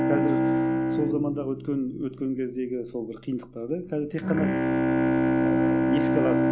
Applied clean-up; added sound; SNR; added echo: none; Bowed string instrument; -5 dB; none.